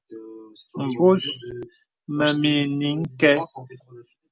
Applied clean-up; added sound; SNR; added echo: none; none; none; none.